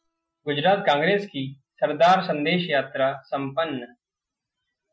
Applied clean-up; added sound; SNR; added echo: classical method Wiener filter.